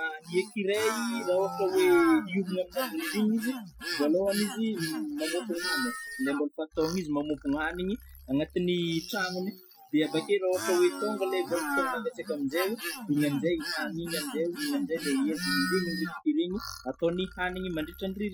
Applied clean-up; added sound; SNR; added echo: classical method Wiener filter.